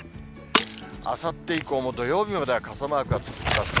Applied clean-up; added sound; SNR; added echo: none; Shatter + Writing; 3 dB; none.